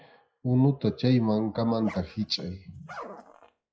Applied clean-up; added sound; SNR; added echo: classical method WPE with log-MMSE.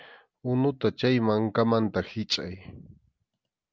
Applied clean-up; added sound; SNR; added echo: none; none; none; none.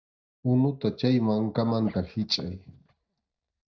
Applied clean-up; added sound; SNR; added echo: neural mask model DeepFilterNet 3.